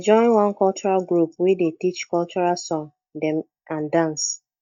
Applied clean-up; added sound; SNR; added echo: neural mask model DeepFilterNet 3.